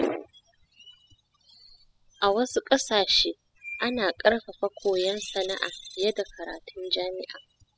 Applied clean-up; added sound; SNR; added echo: classical method spectral subtraction.